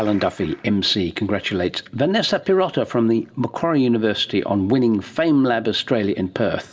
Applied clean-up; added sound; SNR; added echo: none; none; none; reverberation time 0.5 s.